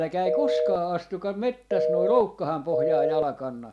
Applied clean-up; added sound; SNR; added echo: none; Telephone; -2 dB; none.